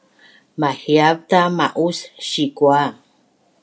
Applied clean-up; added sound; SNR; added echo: none; none; none; none.